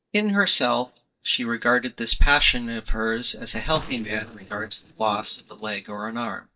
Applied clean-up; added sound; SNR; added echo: neural mask model DeepFilterNet 3.